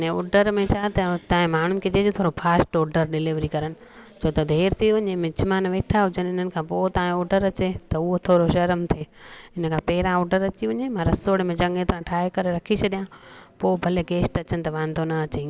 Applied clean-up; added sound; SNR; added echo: none; none; none; none.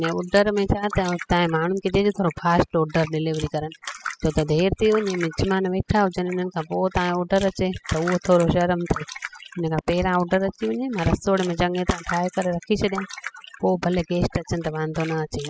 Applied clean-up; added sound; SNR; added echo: classical method spectral subtraction.